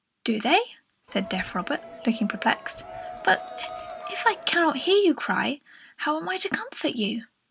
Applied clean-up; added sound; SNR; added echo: none; Crowd; 13 dB; none.